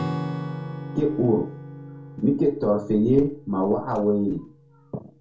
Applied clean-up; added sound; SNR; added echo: none; Acoustic guitar / Strum; 11 dB; reverberation time 0.3 s.